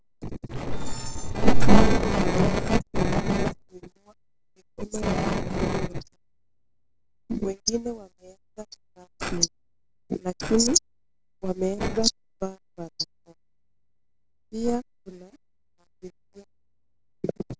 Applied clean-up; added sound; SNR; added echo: neural separator model SepFormer DNS4.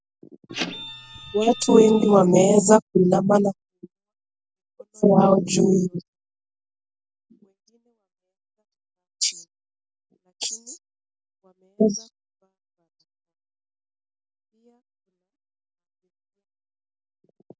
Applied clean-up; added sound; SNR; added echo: none; Printer; 12 dB; none.